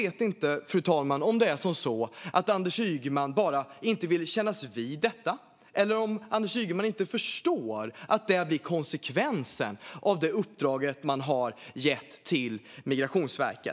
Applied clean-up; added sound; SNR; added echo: none; none; none; none.